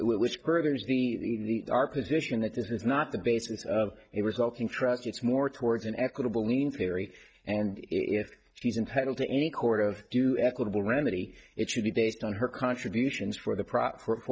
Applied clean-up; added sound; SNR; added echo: neural mask model DeepFilterNet 3.